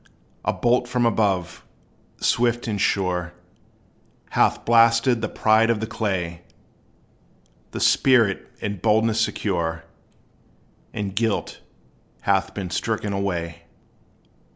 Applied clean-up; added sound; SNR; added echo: none; none; none; none.